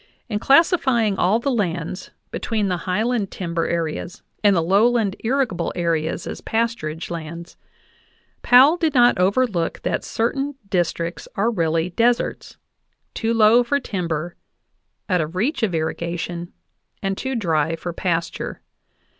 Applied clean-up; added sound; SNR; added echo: none; none; none; none.